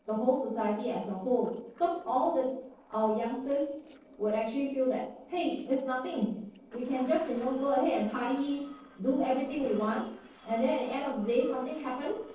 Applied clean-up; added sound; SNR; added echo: neural separator model SepFormer DNS4.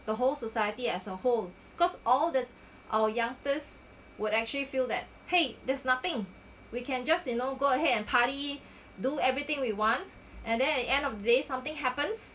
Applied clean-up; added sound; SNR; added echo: none; none; none; none.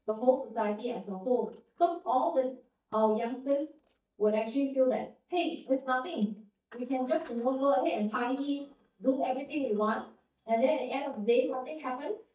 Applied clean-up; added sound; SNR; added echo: neural mask model DeepFilterNet 3.